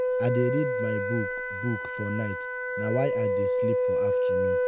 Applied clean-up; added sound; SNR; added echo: none; Wind instrument, woodwind instrument; -4 dB; none.